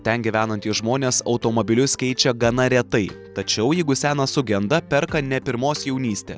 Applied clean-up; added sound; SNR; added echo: none; none; none; none.